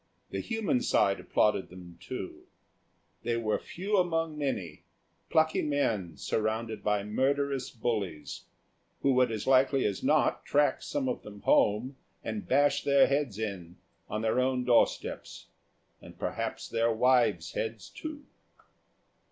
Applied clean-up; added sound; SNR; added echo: none; none; none; none.